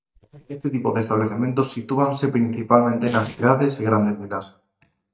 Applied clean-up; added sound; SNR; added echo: neural mask model DeepFilterNet 3.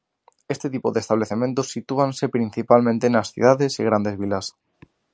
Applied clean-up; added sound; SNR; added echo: none; none; none; none.